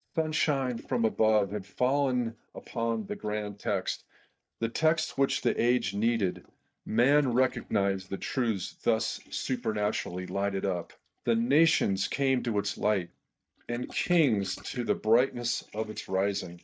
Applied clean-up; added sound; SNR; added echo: neural mask model DeepFilterNet 3.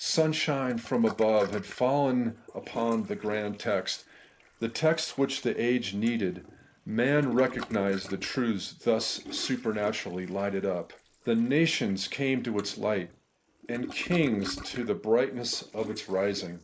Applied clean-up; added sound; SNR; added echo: neural mask model Resemble Enhance denoiser.